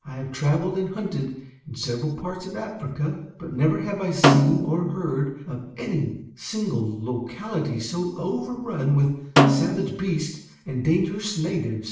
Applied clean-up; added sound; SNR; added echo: none; Snare drum; -1 dB; reverberation time 0.7 s.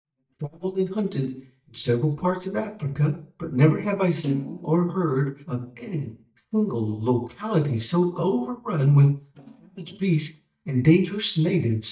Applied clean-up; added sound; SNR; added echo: neural mask model DeepFilterNet 3.